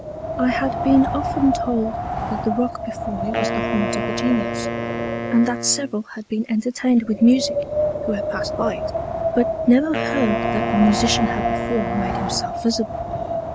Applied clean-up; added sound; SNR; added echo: none; Wind instrument, woodwind instrument + Wind; 2 dB; none.